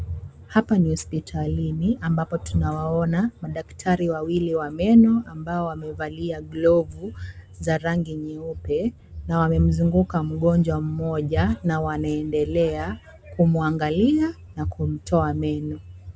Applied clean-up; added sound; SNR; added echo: none; none; none; none.